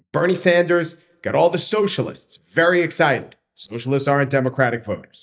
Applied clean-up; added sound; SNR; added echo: neural mask model DeepFilterNet 3.